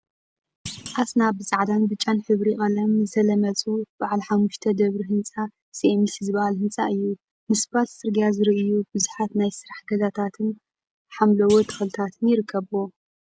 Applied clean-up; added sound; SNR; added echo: none; Thump, thud; 18 dB; none.